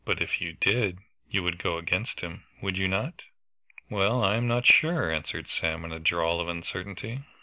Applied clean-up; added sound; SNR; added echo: none; none; none; none.